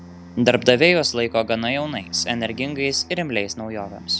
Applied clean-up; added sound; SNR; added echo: none; Fixed-wing aircraft, airplane + Telephone; 19 dB; none.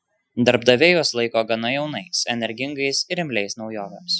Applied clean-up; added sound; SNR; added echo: classical method Wiener filter.